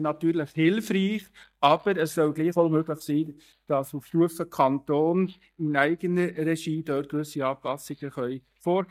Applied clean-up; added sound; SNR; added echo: neural mask model DeepFilterNet 3.